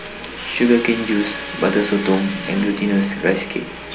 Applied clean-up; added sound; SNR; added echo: none; Domestic sounds, home sounds; 11 dB; reverberation time 0.2 s.